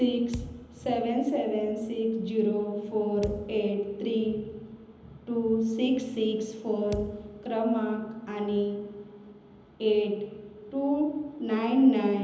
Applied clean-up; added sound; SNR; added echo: none; Thump, thud; 15 dB; reverberation time 0.9 s.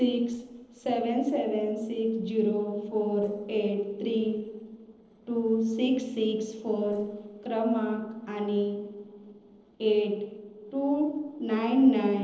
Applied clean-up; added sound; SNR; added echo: neural separator model SepFormer DNS4.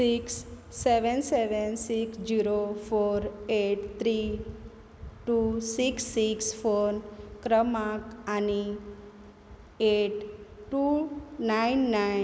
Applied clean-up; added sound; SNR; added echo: none; none; none; none.